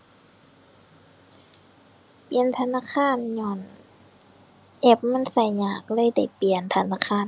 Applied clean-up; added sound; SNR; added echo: none; none; none; none.